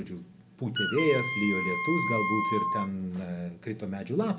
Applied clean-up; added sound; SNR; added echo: none; Wind instrument, woodwind instrument; 0 dB; reverberation time 1.8 s.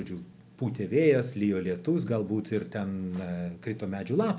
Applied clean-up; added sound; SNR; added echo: none; none; none; none.